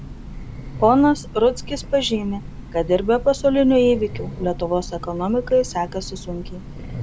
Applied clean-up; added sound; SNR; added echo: none; Train; 12 dB; none.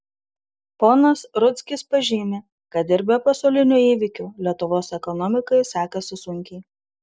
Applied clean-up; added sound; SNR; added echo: none; none; none; none.